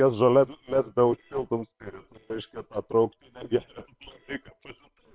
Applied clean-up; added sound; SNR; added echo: neural separator model SepFormer WHAM!.